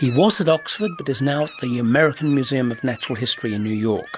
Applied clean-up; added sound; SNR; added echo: none; none; none; none.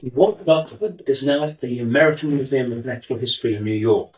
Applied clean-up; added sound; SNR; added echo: neural mask model DeepFilterNet 3.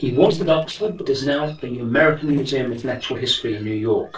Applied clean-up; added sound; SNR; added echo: neural separator model SepFormer DNS4.